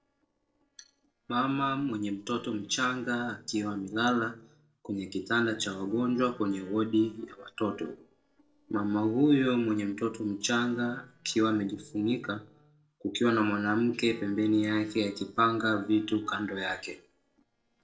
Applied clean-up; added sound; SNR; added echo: neural separator model SepFormer DNS4.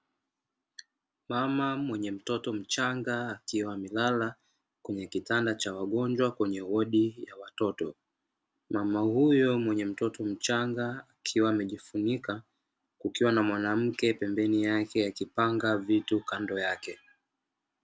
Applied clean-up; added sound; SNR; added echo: none; none; none; none.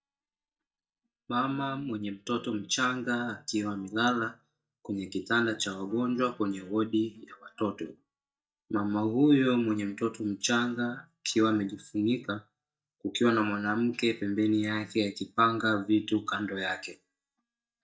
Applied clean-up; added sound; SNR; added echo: neural mask model DeepFilterNet 3.